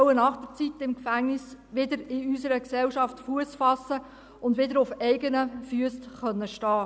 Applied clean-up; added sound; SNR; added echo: none; none; none; none.